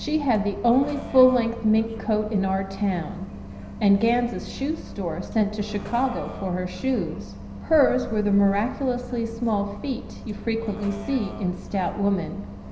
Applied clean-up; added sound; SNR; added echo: none; Bus; 13 dB; reverberation time 0.9 s.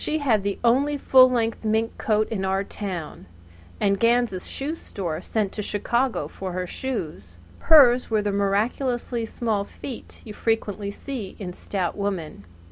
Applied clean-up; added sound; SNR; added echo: none; none; none; none.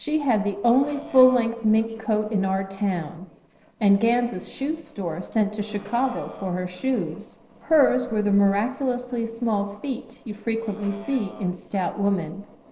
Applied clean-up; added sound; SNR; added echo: neural separator model SepFormer DNS4.